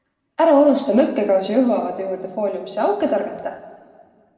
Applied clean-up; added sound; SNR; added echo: none; none; none; reverberation time 1.9 s.